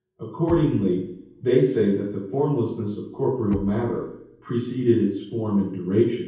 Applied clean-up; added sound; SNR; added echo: none; Knock; 18 dB; reverberation time 0.9 s.